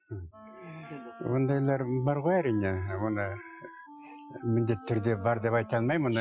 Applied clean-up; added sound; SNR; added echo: classical method Wiener filter.